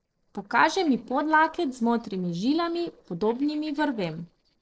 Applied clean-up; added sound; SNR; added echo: neural separator model SepFormer DNS4.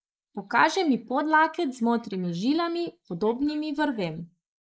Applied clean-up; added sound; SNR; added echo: neural mask model Resemble Enhance denoiser.